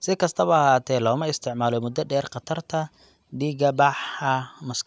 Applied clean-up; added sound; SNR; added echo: none; none; none; none.